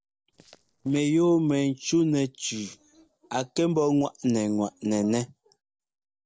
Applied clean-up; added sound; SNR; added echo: neural separator model SepFormer DNS4.